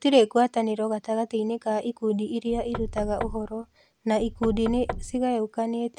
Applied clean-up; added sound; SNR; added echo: none; Knock / Wood; 10 dB; none.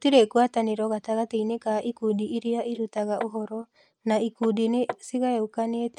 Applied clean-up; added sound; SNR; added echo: neural mask model Resemble Enhance denoiser.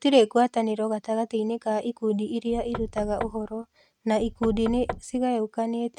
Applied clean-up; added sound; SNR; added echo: neural mask model RNNoise.